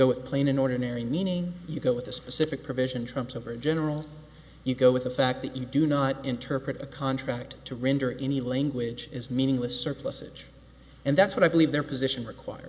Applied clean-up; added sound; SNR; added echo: none; none; none; none.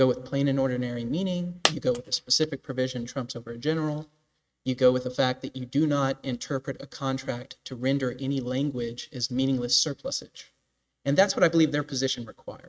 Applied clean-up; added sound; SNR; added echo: neural mask model RNNoise.